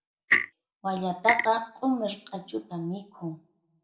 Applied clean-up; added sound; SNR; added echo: none; Clock; 0 dB; reverberation time 0.5 s.